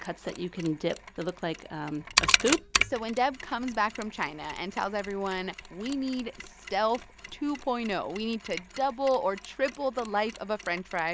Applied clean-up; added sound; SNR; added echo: none; Mechanisms; 4 dB; none.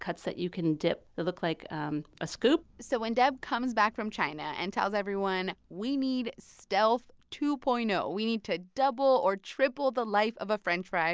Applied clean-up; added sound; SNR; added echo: none; none; none; none.